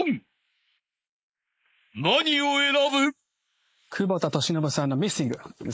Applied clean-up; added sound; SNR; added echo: neural mask model Resemble Enhance denoiser.